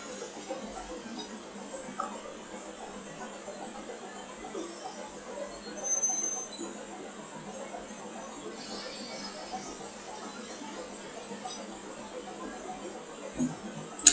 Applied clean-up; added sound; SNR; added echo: classical method log-MMSE.